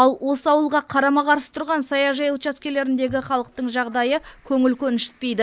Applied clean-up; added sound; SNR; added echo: neural mask model Resemble Enhance denoiser.